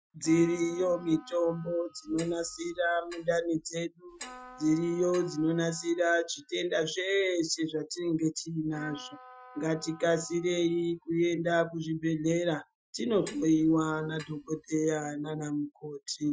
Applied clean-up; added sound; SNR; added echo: classical method Wiener filter.